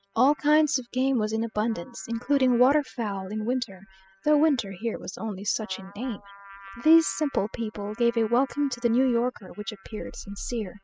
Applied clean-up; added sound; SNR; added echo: classical method spectral subtraction.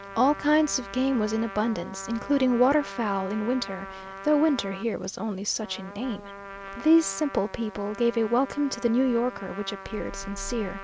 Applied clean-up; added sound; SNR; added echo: none; Trumpet; 14 dB; none.